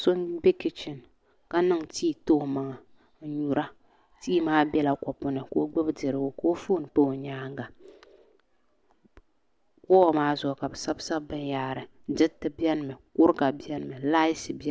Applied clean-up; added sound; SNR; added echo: none; none; none; none.